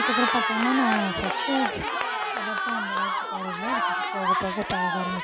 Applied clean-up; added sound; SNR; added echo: none; Cheering; -4 dB; none.